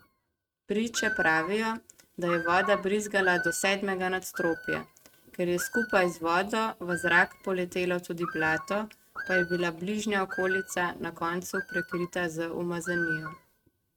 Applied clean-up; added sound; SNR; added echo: neural mask model RNNoise.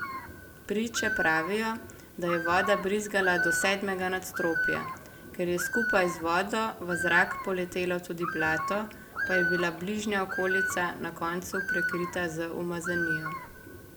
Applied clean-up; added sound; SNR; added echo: none; Bird; 4 dB; none.